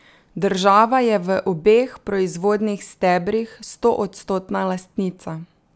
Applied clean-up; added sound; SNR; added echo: none; none; none; none.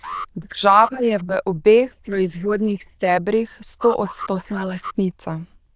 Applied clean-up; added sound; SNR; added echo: neural diffusion model UNIVERSE++.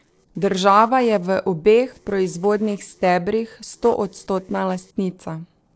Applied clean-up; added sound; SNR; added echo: neural separator model SepFormer DNS4.